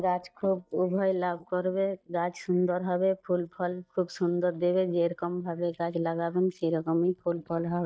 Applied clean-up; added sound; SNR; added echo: neural mask model DeepFilterNet 3.